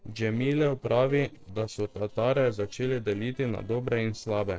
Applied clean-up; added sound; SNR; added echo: neural separator model SepFormer DNS4.